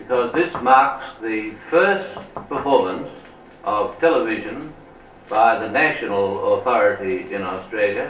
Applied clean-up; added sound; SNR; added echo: none; Knock / Wood; 13 dB; reverberation time 0.3 s.